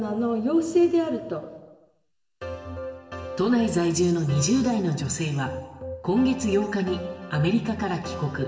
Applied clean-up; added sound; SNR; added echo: none; none; none; reverberation time 1.1 s.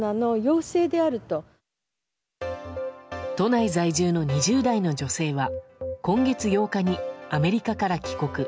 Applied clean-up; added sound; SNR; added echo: none; none; none; none.